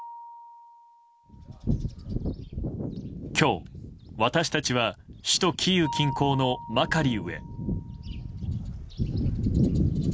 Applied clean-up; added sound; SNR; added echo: none; Mallet percussion; 17 dB; none.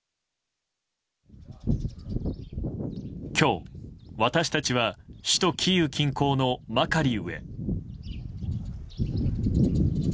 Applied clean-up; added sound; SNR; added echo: none; none; none; none.